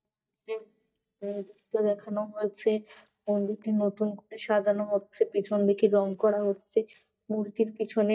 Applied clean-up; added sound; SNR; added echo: neural mask model DeepFilterNet 3.